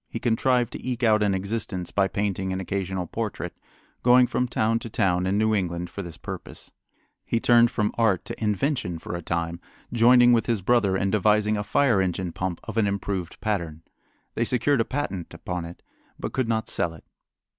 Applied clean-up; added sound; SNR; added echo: none; none; none; none.